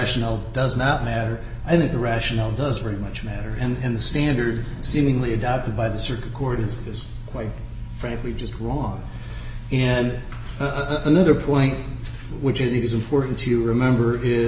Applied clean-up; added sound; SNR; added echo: none; none; none; none.